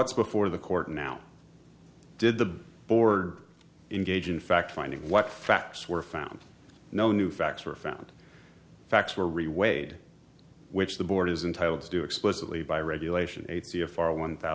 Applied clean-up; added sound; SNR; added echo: none; none; none; none.